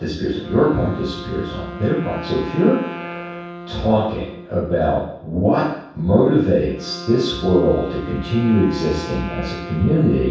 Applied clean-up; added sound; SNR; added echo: none; Wind instrument, woodwind instrument; 14 dB; reverberation time 0.7 s.